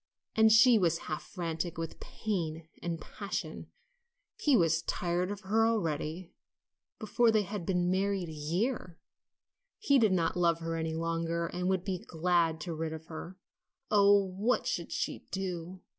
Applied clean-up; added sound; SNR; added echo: none; none; none; none.